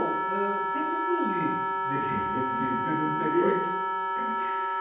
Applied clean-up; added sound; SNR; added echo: none; Wind instrument, woodwind instrument; -3 dB; reverberation time 0.9 s.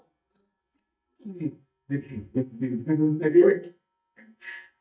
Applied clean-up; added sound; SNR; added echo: neural mask model DeepFilterNet 3.